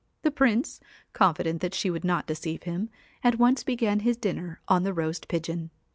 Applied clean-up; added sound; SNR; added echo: none; none; none; none.